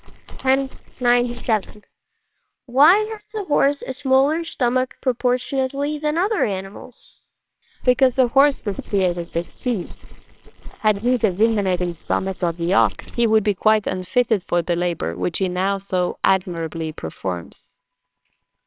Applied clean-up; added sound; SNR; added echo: neural separator model SepFormer WHAMR!.